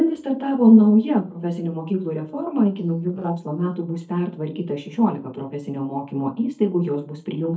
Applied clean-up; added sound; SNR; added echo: neural mask model DeepFilterNet 3.